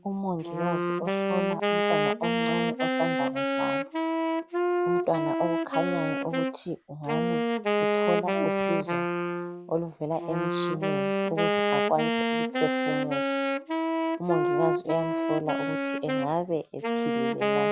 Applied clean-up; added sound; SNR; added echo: none; Wind instrument, woodwind instrument; -5 dB; none.